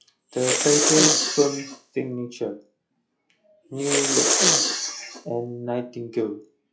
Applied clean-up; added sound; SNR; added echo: classical method log-MMSE.